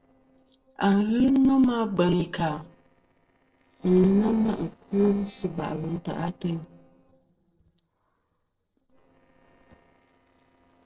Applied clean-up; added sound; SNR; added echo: neural separator model SepFormer DNS4.